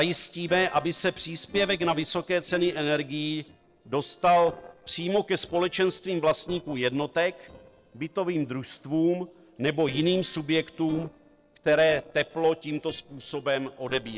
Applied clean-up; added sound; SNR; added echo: neural separator model SepFormer DNS4.